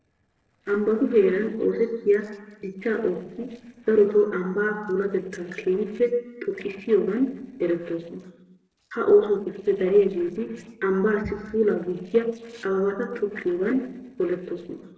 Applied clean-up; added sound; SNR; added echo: neural separator model SepFormer DNS4.